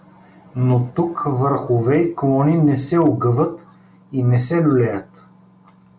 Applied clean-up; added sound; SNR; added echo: none; none; none; none.